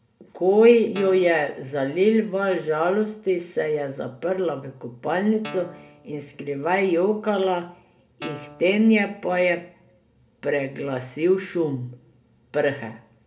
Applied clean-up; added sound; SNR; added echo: none; Guitar; 17 dB; reverberation time 0.3 s.